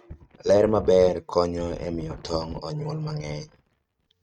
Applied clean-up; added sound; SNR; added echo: neural mask model RNNoise.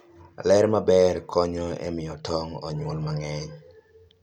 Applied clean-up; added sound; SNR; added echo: none; none; none; none.